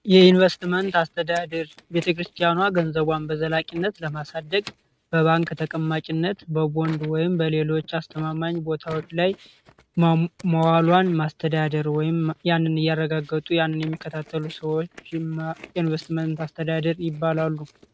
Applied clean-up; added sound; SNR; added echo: neural mask model RNNoise.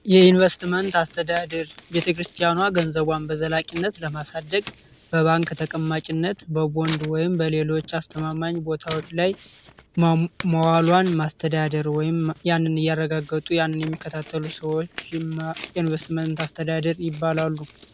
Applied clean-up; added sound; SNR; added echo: none; Tearing; 18 dB; none.